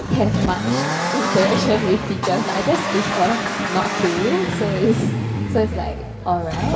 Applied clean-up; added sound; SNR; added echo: none; Accelerating, revving, vroom; 2 dB; reverberation time 2.2 s.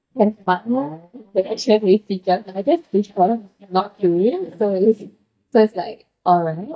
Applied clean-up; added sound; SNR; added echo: neural mask model DeepFilterNet 3.